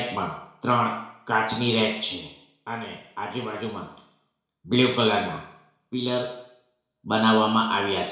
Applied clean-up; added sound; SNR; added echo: none; none; none; reverberation time 0.7 s.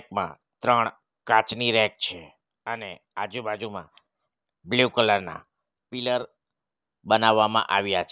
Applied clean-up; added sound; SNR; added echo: none; none; none; none.